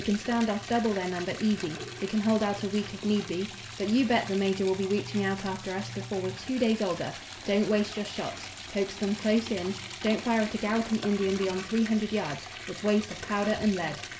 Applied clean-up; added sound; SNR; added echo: none; Liquid; 12 dB; reverberation time 0.4 s.